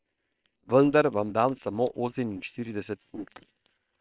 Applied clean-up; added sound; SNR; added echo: neural separator model SepFormer WHAM!.